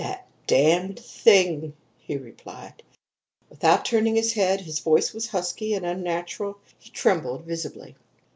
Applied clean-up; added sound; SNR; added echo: none; none; none; none.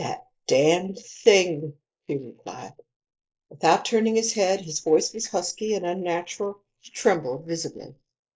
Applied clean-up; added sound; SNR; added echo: neural mask model Resemble Enhance denoiser.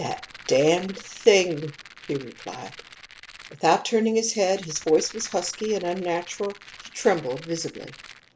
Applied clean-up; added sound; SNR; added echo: none; Rattle; 20 dB; none.